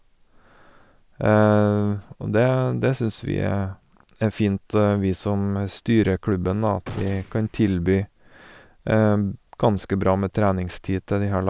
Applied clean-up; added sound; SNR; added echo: none; Gunshot, gunfire; 17 dB; none.